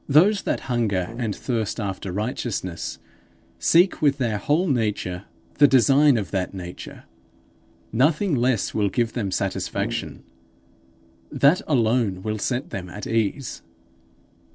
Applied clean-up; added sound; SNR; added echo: neural separator model SepFormer DNS4.